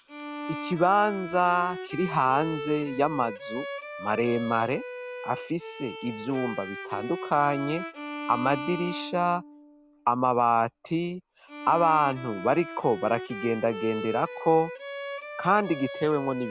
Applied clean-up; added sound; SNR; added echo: none; Bowed string instrument; 10 dB; none.